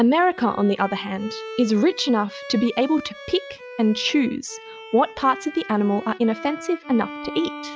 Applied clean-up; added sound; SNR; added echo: classical method log-MMSE.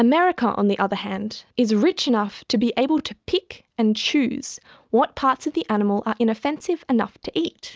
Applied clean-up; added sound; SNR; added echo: none; none; none; none.